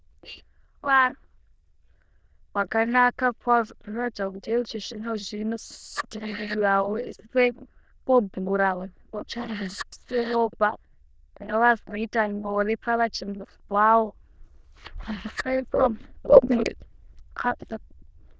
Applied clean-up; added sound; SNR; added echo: neural diffusion model UNIVERSE++.